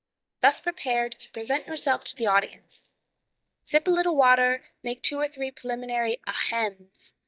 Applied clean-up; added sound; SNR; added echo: neural mask model DeepFilterNet 3.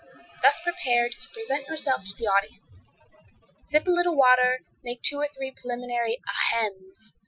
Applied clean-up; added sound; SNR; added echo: classical method Wiener filter.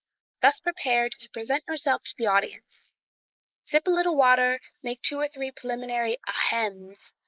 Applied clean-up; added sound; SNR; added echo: neural mask model Resemble Enhance denoiser.